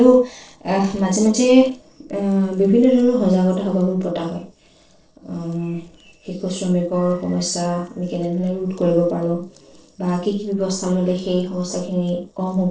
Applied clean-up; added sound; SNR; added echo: neural separator model SepFormer DNS4.